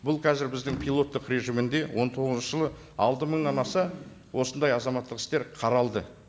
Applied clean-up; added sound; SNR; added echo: none; none; none; none.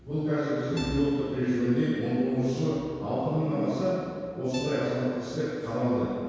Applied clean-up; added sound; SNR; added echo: none; Guitar; 17 dB; reverberation time 2.0 s.